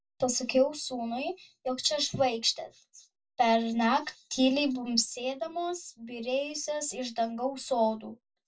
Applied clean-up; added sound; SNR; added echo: none; none; none; reverberation time 0.1 s.